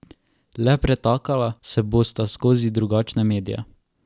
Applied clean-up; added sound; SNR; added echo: none; none; none; none.